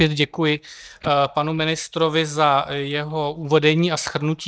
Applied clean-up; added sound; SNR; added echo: neural mask model DeepFilterNet 3.